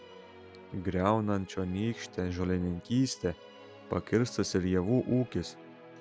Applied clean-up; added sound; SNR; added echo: none; Musical instrument; 20 dB; none.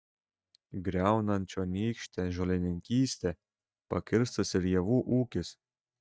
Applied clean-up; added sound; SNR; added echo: neural mask model DeepFilterNet 3.